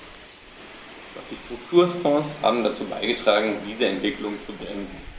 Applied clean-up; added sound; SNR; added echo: none; Subway, metro, underground; 17 dB; reverberation time 0.4 s.